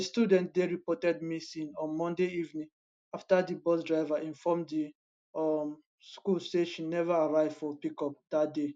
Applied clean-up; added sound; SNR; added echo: none; none; none; none.